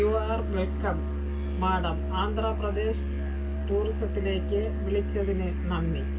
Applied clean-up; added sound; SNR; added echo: none; Musical instrument; -1 dB; reverberation time 0.2 s.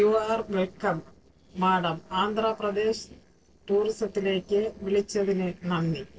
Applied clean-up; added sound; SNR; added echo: neural separator model SepFormer DNS4.